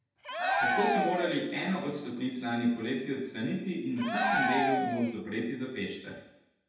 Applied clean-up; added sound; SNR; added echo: none; Cheering; -2 dB; reverberation time 0.8 s.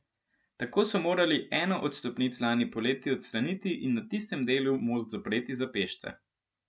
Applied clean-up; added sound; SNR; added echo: none; none; none; none.